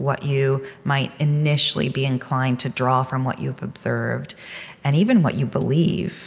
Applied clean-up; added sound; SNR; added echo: none; none; none; none.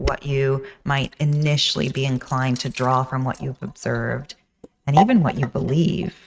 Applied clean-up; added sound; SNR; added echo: neural mask model RNNoise.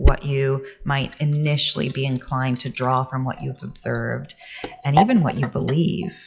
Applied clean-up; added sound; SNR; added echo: classical method log-MMSE.